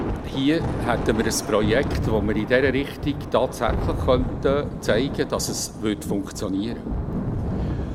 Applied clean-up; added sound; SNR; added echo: none; Thunder; 3 dB; none.